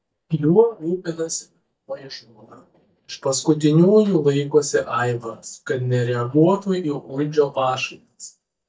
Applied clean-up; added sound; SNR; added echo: neural mask model DeepFilterNet 3.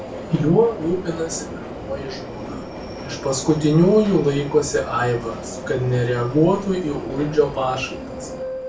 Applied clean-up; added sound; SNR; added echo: none; Subway, metro, underground; 11 dB; reverberation time 0.3 s.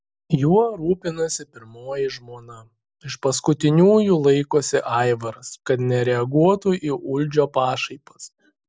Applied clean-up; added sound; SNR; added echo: none; none; none; none.